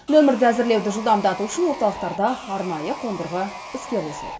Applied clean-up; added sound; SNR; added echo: none; Sawing; 14 dB; reverberation time 1.2 s.